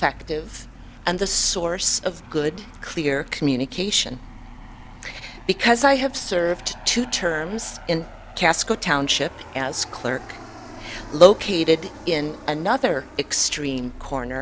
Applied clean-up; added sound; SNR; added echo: none; Car + Aircraft; 17 dB; none.